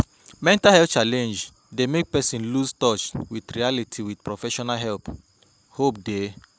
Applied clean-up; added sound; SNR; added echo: none; none; none; none.